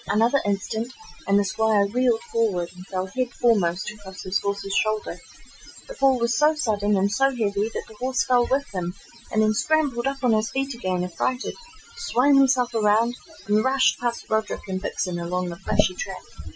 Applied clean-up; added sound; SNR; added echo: classical method Wiener filter.